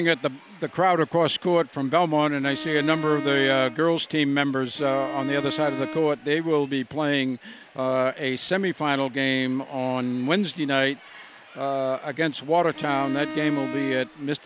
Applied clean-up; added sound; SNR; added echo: none; Bowed string instrument; 10 dB; none.